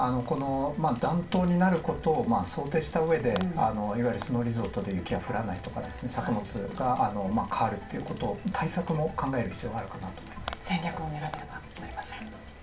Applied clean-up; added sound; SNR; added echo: none; Rain; 16 dB; reverberation time 0.3 s.